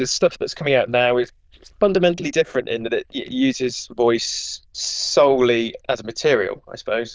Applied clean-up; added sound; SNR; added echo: neural diffusion model UNIVERSE++.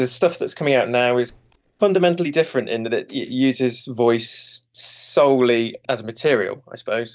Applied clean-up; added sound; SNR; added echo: neural mask model DeepFilterNet 3.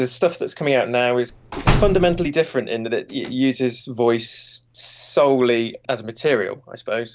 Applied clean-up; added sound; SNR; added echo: none; Slam; 0 dB; none.